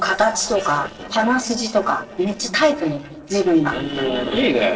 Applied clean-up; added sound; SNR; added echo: neural separator model SepFormer DNS4.